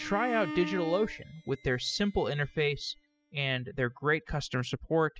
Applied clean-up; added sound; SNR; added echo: classical method spectral subtraction.